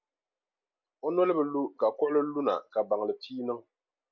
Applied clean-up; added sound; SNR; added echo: none; none; none; none.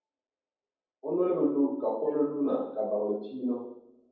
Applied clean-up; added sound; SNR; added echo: none; none; none; reverberation time 0.9 s.